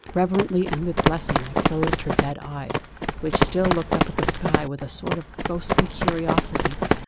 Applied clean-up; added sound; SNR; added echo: none; Run; -3 dB; none.